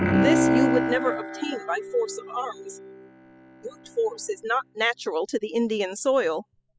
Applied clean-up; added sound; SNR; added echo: classical method spectral subtraction.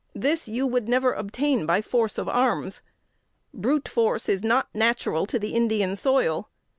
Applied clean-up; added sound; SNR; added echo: none; none; none; none.